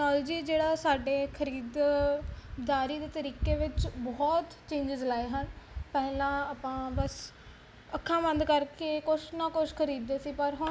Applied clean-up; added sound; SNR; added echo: none; none; none; none.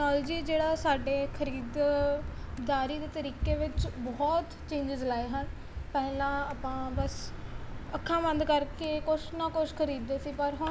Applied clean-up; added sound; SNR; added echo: none; Car; 9 dB; none.